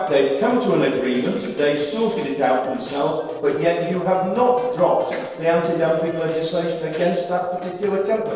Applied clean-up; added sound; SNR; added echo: neural separator model SepFormer DNS4.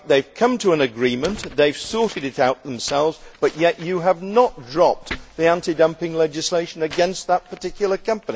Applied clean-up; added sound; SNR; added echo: none; none; none; none.